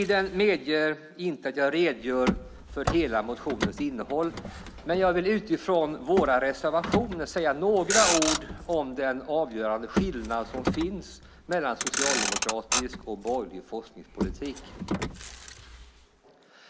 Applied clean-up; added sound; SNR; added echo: none; Motor vehicle (road); 5 dB; none.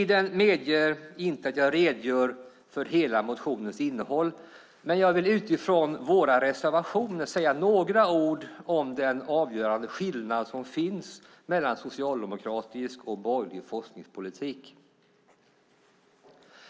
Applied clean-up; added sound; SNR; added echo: none; none; none; none.